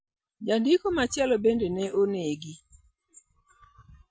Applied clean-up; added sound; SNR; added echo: none; none; none; none.